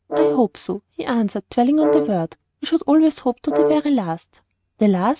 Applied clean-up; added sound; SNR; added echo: neural mask model RNNoise.